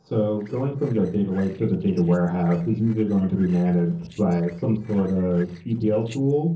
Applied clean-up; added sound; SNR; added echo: neural separator model SepFormer DNS4.